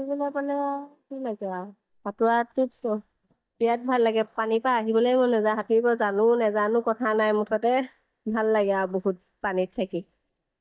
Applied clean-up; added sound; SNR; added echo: neural mask model DeepFilterNet 3.